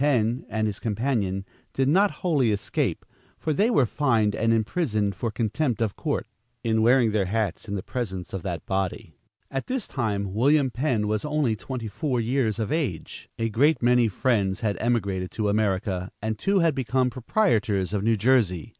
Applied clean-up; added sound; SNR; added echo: none; none; none; none.